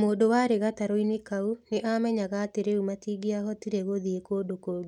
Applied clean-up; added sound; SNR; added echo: none; none; none; none.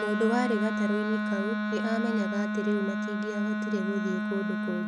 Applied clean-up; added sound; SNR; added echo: none; Wind instrument, woodwind instrument; -2 dB; none.